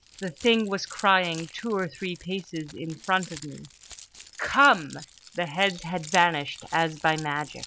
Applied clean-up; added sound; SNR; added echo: none; Keys jangling; 18 dB; none.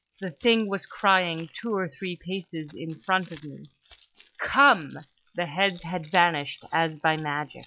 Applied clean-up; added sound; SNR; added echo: classical method log-MMSE.